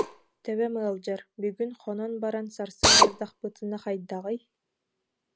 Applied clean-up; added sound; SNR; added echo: none; Drill; -3 dB; none.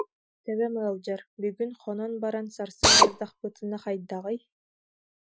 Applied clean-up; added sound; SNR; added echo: classical method Wiener filter.